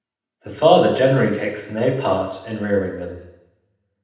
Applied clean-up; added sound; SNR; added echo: none; none; none; reverberation time 0.8 s.